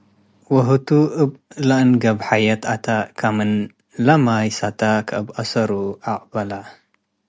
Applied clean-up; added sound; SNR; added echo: none; none; none; none.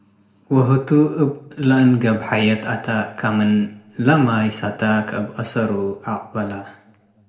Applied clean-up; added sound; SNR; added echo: none; none; none; reverberation time 0.9 s.